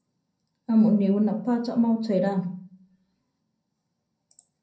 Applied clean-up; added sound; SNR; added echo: none; none; none; reverberation time 0.6 s.